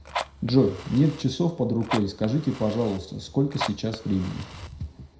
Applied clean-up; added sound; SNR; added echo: none; Fire; 12 dB; reverberation time 0.4 s.